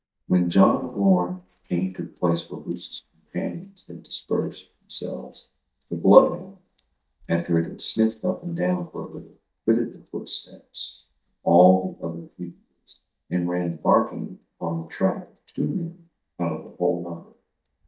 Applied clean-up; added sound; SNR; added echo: neural mask model DeepFilterNet 3.